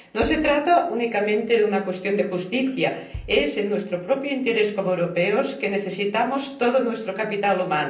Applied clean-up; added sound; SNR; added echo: none; Bass drum; 20 dB; reverberation time 0.6 s.